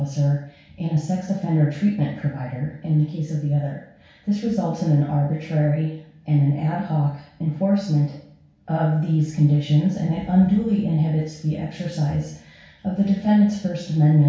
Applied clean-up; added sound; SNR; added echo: none; none; none; reverberation time 0.6 s.